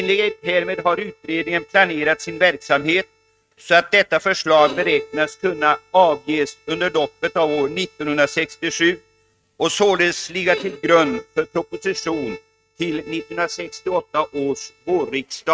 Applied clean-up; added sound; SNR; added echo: neural mask model RNNoise.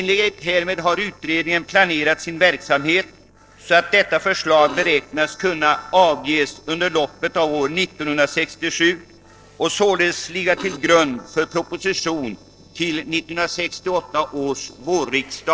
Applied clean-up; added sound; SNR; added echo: neural separator model SepFormer DNS4.